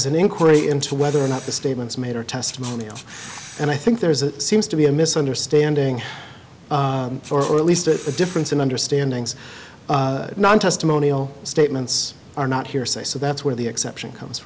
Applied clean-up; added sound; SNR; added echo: none; Camera; 18 dB; none.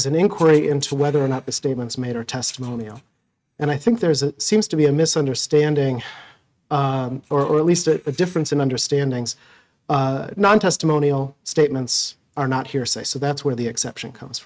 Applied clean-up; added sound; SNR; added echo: neural mask model RNNoise.